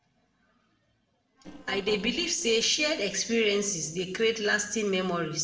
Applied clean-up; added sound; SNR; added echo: neural separator model SepFormer DNS4.